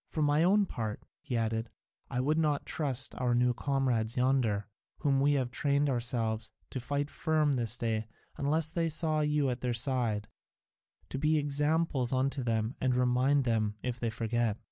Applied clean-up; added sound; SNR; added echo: none; none; none; none.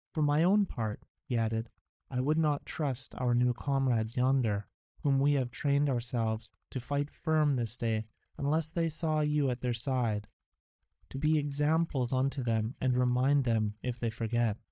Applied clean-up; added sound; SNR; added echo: neural mask model DeepFilterNet 3.